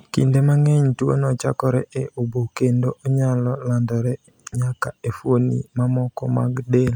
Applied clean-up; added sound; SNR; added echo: none; none; none; none.